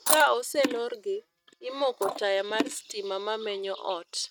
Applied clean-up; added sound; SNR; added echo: neural mask model RNNoise.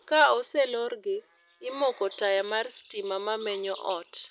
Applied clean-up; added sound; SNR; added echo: none; none; none; none.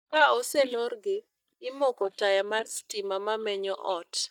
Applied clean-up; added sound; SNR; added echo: neural mask model DeepFilterNet 3.